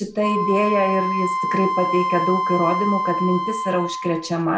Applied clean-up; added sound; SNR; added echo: none; Wind instrument, woodwind instrument; 2 dB; none.